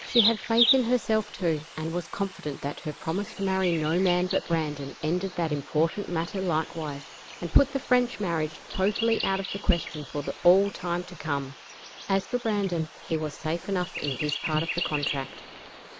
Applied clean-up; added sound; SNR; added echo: neural mask model Resemble Enhance denoiser.